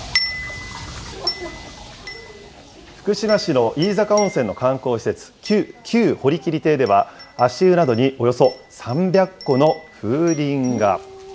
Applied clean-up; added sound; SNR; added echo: none; none; none; none.